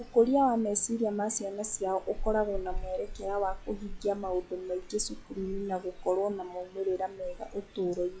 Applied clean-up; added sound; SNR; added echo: classical method log-MMSE.